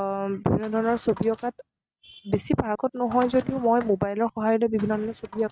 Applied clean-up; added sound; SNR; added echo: neural mask model RNNoise.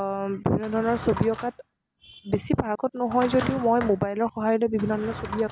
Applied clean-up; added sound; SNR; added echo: none; Drawer open or close; 13 dB; none.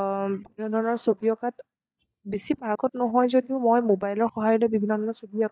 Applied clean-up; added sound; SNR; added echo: neural mask model DeepFilterNet 3.